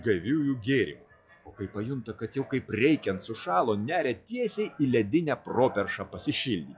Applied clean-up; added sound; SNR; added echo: classical method log-MMSE.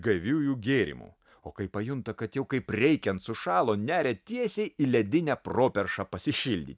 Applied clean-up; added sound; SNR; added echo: none; none; none; none.